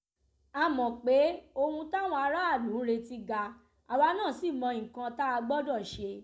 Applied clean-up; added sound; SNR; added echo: none; none; none; none.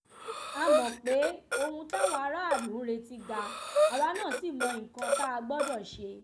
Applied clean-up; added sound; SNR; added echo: none; Breathing; -1 dB; none.